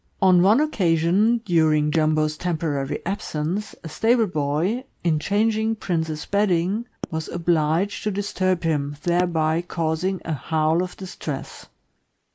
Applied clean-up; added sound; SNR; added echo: neural mask model Resemble Enhance denoiser.